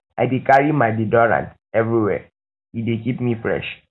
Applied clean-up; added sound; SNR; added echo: none; none; none; none.